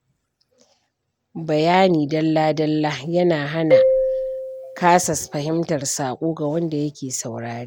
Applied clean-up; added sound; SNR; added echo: none; Marimba, xylophone; 0 dB; none.